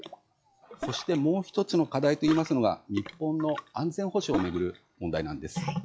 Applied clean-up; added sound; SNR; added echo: classical method log-MMSE.